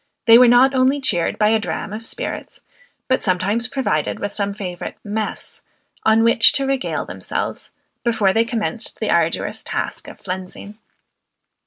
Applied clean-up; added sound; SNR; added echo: none; none; none; none.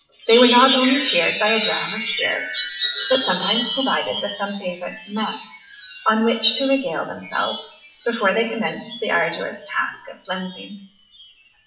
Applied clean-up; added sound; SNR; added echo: classical method WPE with log-MMSE.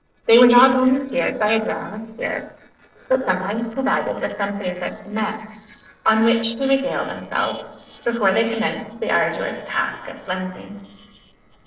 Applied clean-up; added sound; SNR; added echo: neural separator model SepFormer DNS4.